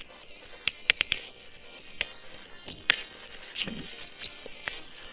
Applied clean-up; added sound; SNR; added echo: neural separator model SepFormer WHAM!.